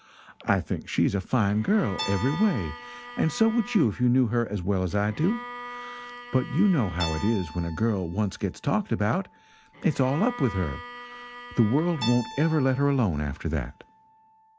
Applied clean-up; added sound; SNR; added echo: none; Keyboard (musical) + Bowed string instrument; 15 dB; none.